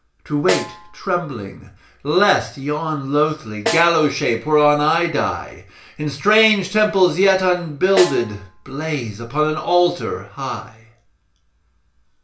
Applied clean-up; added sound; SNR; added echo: none; Snare drum; 11 dB; reverberation time 0.4 s.